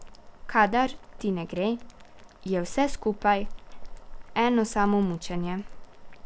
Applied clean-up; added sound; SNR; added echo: none; Boiling; 9 dB; none.